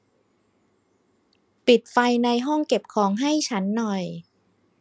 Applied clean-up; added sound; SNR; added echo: none; none; none; none.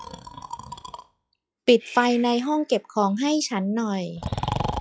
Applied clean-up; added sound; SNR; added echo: classical method log-MMSE.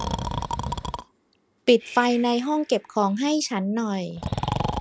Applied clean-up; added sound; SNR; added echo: none; Breathing; 7 dB; none.